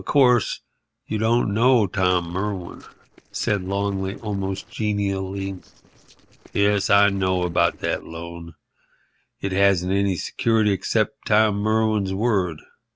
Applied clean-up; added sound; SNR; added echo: neural separator model SepFormer DNS4.